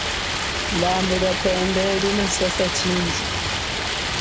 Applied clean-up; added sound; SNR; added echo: none; Stream; 0 dB; none.